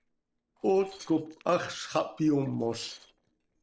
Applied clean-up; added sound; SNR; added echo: neural separator model SepFormer DNS4.